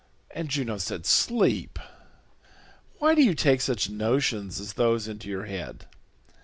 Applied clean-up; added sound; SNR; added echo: none; none; none; none.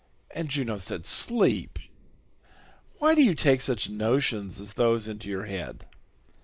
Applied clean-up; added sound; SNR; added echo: neural mask model Resemble Enhance denoiser.